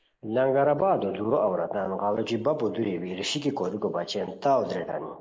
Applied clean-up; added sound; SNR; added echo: neural mask model Resemble Enhance denoiser.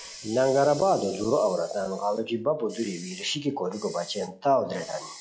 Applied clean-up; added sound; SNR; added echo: classical method log-MMSE.